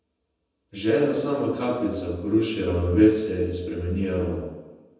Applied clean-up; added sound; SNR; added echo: none; none; none; reverberation time 1.1 s.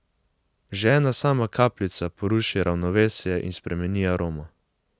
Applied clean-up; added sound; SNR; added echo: none; none; none; none.